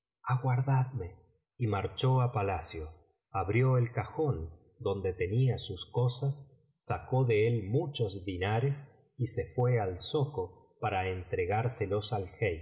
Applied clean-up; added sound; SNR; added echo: none; none; none; none.